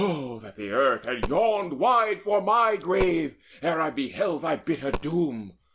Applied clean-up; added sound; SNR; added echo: none; Coin (dropping); 13 dB; none.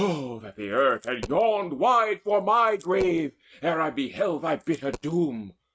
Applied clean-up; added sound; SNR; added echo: neural mask model RNNoise.